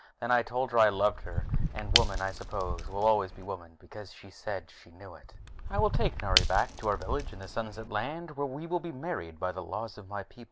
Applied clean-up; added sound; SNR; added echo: none; Shatter / Crushing; -1 dB; none.